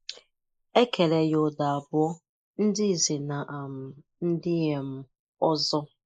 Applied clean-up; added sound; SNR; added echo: neural mask model Resemble Enhance denoiser.